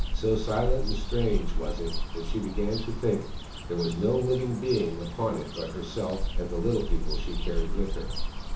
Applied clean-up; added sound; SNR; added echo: none; Cricket / Bird; -1 dB; reverberation time 0.8 s.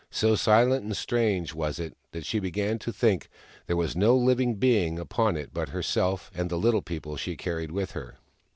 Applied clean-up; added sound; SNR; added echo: none; none; none; none.